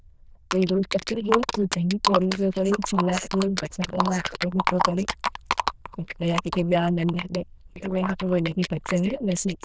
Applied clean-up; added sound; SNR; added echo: neural diffusion model UNIVERSE++.